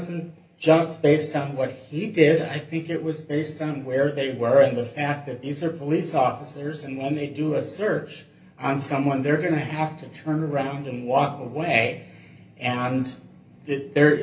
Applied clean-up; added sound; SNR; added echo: none; none; none; reverberation time 0.3 s.